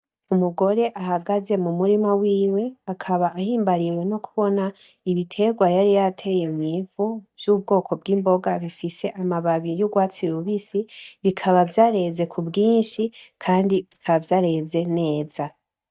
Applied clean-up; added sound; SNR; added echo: neural mask model DeepFilterNet 3.